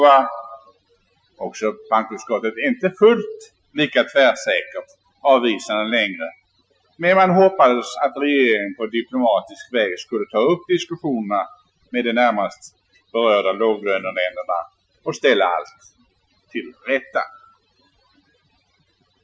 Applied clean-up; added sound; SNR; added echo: classical method Wiener filter.